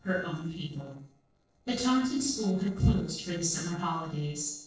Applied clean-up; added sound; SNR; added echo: neural separator model SepFormer DNS4.